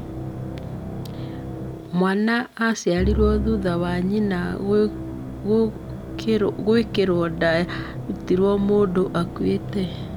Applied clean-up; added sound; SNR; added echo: none; Musical instrument; 8 dB; none.